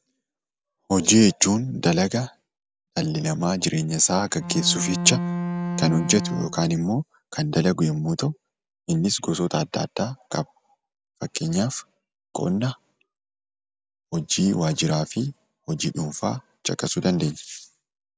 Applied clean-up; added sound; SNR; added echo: none; Bowed string instrument; 3 dB; none.